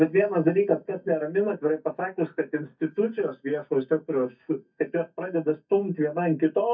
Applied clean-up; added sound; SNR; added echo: neural mask model DeepFilterNet 3.